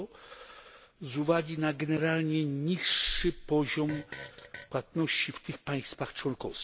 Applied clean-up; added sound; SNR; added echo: none; Fart; 16 dB; none.